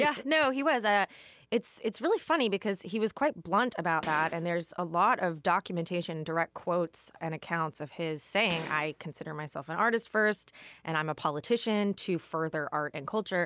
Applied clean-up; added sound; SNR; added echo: none; Gunshot, gunfire; 16 dB; none.